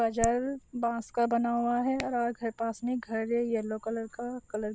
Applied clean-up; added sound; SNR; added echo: neural mask model Resemble Enhance denoiser.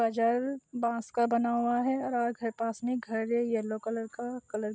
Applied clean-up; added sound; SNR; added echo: none; none; none; none.